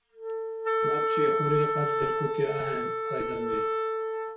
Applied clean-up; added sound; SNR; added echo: none; Wind instrument, woodwind instrument; -5 dB; reverberation time 0.4 s.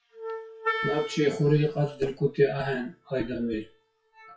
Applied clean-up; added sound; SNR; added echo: classical method WPE with log-MMSE.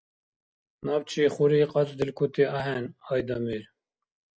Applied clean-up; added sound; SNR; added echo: none; none; none; none.